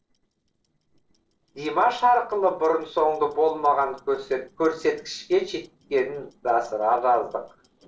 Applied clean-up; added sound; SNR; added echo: neural separator model SepFormer DNS4.